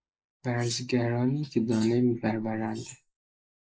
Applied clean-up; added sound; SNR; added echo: neural mask model Resemble Enhance denoiser.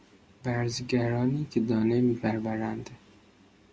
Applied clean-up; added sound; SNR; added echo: none; none; none; none.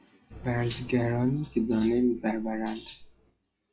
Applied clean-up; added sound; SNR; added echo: classical method log-MMSE.